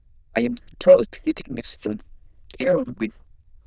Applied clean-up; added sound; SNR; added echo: neural diffusion model UNIVERSE++.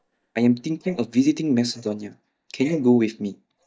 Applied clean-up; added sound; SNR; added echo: neural mask model DeepFilterNet 3.